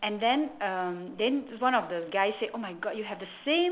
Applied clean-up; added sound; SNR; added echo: none; none; none; none.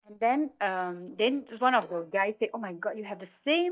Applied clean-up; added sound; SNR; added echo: neural mask model DeepFilterNet 3.